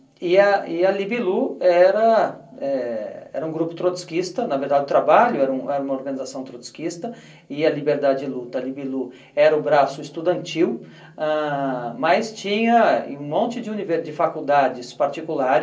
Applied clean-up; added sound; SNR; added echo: none; none; none; reverberation time 0.3 s.